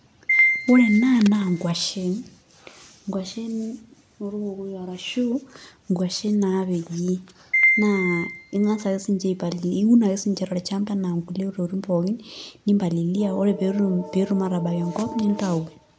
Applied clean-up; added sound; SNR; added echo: none; Piano; 2 dB; none.